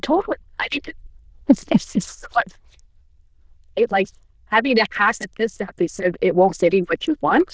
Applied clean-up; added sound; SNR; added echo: neural diffusion model UNIVERSE++.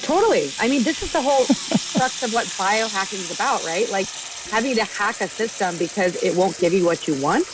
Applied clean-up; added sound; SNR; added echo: none; Sink (filling or washing) / Water tap, faucet; 10 dB; none.